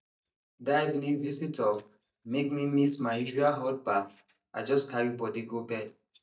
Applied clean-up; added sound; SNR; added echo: neural mask model DeepFilterNet 3.